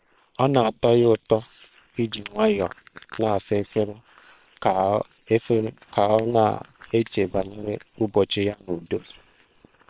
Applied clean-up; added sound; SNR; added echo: neural separator model SepFormer WHAM!.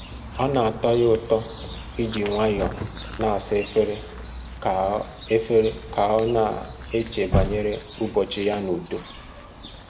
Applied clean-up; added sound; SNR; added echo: none; Chirp, tweet; 9 dB; none.